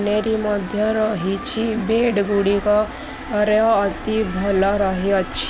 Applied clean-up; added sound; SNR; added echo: none; none; none; none.